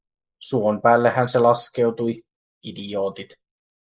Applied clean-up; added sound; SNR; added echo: neural mask model Resemble Enhance denoiser.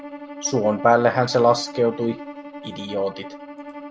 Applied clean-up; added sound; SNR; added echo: none; Bowed string instrument; 14 dB; none.